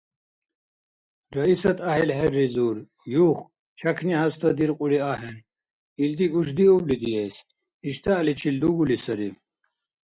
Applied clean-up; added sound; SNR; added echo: none; none; none; none.